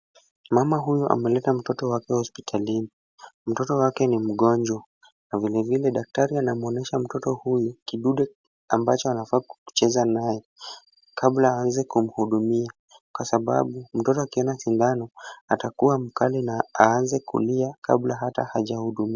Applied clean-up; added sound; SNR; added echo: none; none; none; none.